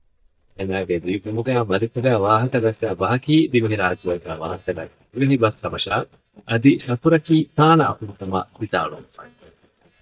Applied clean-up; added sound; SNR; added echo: neural mask model DeepFilterNet 3.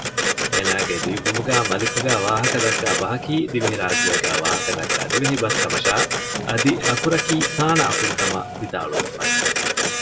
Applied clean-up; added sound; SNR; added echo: none; Printer; -1 dB; reverberation time 1.4 s.